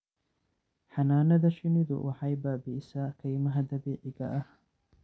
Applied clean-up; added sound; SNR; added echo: none; none; none; none.